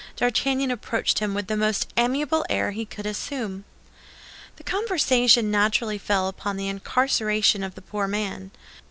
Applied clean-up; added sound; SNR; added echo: none; none; none; none.